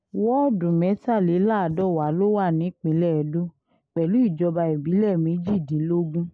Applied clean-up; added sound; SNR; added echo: none; none; none; none.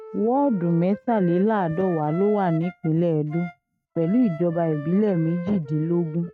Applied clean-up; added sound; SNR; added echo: neural mask model RNNoise.